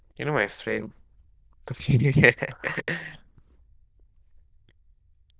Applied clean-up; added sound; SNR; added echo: neural diffusion model UNIVERSE++.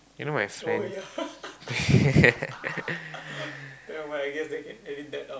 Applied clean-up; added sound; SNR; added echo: none; Scratching (performance technique); 19 dB; none.